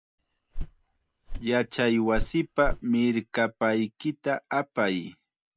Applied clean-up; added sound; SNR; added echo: none; Walk, footsteps; 7 dB; none.